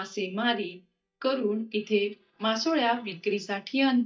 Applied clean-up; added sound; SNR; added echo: neural mask model DeepFilterNet 3.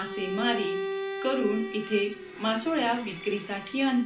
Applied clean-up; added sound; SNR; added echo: none; Bowed string instrument; 7 dB; reverberation time 0.4 s.